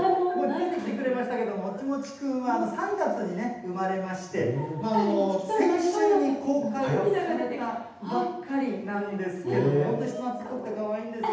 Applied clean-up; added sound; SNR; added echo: none; none; none; reverberation time 0.8 s.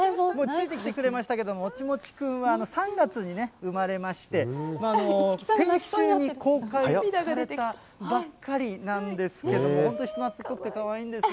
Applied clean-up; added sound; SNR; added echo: none; none; none; none.